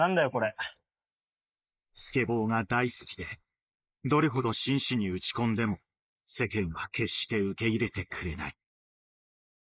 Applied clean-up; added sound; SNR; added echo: neural mask model Resemble Enhance denoiser.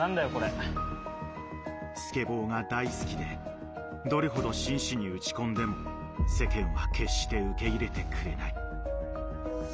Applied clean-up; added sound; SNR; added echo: none; none; none; none.